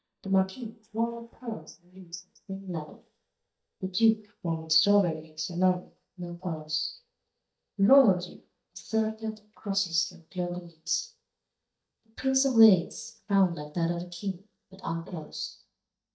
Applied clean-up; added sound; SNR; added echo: neural mask model DeepFilterNet 3.